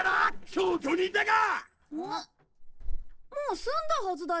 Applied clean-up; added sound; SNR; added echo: neural separator model SepFormer DNS4.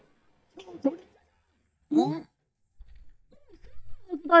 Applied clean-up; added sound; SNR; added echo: neural mask model DeepFilterNet 3.